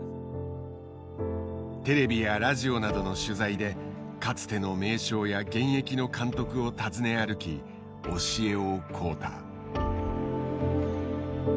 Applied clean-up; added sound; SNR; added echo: none; none; none; none.